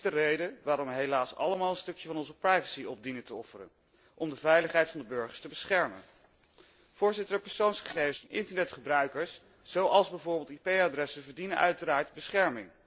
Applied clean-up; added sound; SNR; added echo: neural separator model SepFormer DNS4.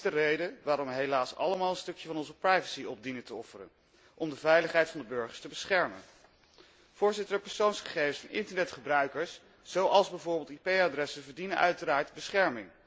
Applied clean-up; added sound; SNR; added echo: none; none; none; none.